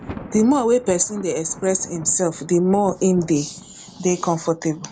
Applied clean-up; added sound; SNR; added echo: none; Thunder; 18 dB; none.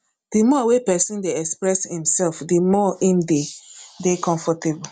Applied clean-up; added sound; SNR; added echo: none; none; none; none.